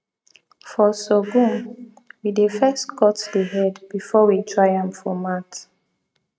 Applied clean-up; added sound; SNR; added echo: neural mask model RNNoise.